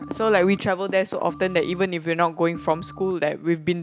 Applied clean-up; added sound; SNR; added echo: none; Organ; 19 dB; none.